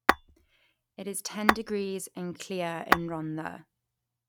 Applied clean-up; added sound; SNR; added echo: none; Tap / Glass; -3 dB; none.